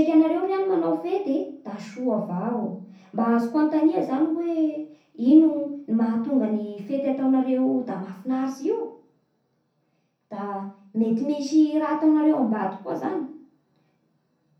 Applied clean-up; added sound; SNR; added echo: none; none; none; reverberation time 0.6 s.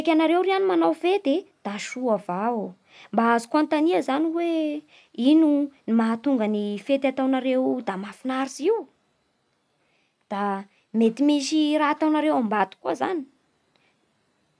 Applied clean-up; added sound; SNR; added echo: none; none; none; none.